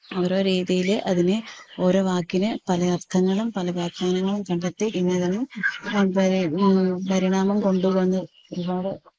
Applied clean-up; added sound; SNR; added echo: neural mask model Resemble Enhance denoiser.